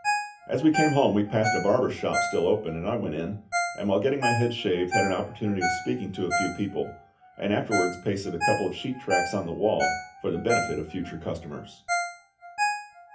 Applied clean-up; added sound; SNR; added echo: none; Ringtone; 4 dB; reverberation time 0.3 s.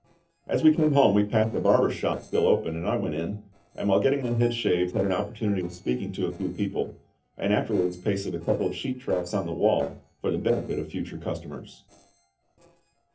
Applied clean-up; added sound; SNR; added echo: neural separator model SepFormer DNS4.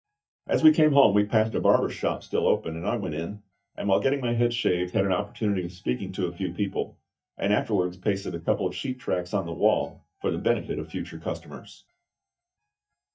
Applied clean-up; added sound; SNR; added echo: neural mask model DeepFilterNet 3.